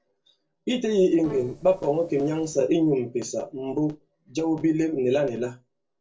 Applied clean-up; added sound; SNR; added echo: neural separator model SepFormer DNS4.